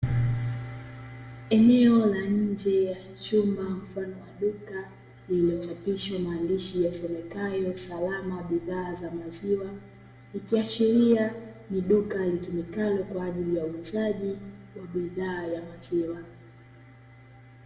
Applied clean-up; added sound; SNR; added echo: none; none; none; reverberation time 0.8 s.